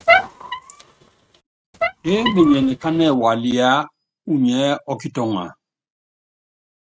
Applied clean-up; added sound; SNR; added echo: neural mask model RNNoise.